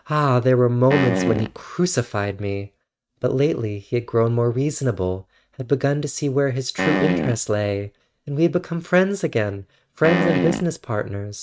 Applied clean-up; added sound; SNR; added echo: neural mask model RNNoise.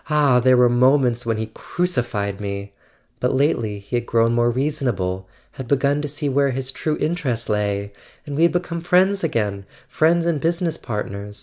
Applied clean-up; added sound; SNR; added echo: none; none; none; none.